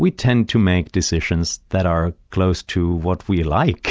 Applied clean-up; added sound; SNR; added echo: none; none; none; none.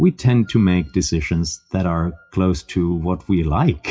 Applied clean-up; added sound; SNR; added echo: classical method WPE with log-MMSE.